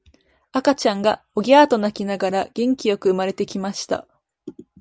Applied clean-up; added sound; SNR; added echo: none; none; none; none.